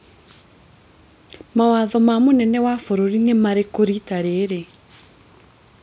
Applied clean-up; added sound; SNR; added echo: none; none; none; none.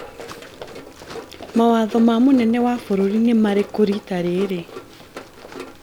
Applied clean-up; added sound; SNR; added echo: none; Run; 17 dB; none.